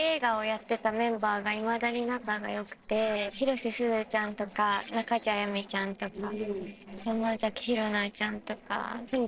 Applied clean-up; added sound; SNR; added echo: neural separator model SepFormer DNS4.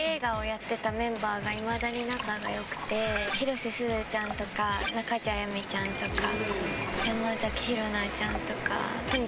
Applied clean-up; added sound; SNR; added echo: none; Liquid; 13 dB; none.